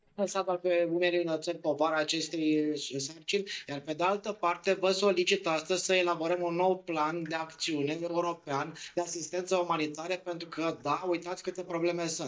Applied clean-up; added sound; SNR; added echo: neural mask model DeepFilterNet 3.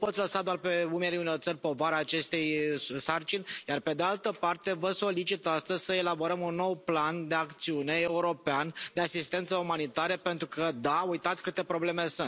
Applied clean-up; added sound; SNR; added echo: none; none; none; none.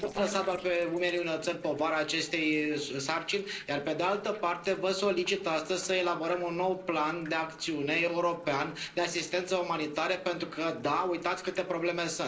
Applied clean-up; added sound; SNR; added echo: neural separator model SepFormer DNS4.